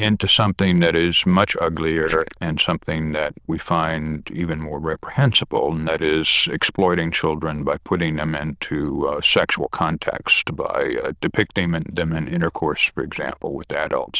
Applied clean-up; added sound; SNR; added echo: neural diffusion model UNIVERSE++.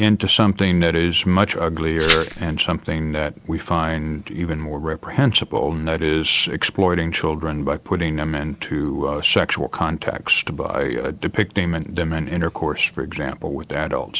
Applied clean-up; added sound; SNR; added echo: none; Glass; 4 dB; none.